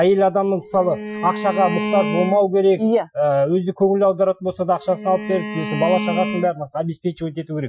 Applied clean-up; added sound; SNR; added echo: classical method Wiener filter.